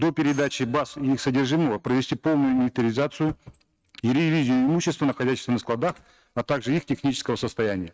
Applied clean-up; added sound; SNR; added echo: neural mask model RNNoise.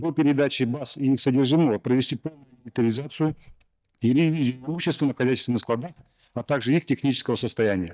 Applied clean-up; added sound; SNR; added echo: neural mask model DeepFilterNet 3.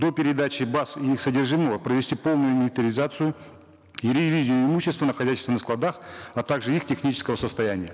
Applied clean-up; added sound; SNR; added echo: none; none; none; none.